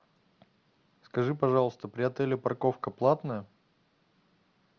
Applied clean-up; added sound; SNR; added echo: none; none; none; none.